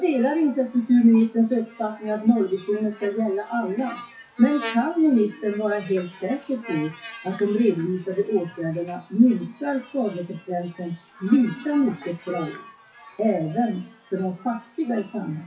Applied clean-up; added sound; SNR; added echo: classical method WPE with log-MMSE.